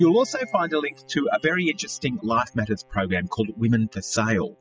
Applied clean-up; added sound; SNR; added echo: classical method spectral subtraction.